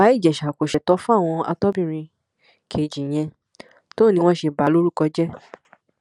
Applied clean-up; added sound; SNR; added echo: none; none; none; none.